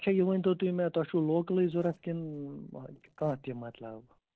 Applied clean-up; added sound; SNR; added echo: neural separator model SepFormer DNS4.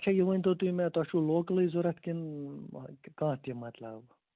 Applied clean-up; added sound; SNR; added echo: none; none; none; none.